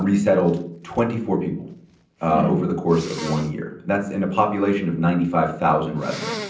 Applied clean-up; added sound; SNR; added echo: none; Sneeze; 18 dB; reverberation time 0.6 s.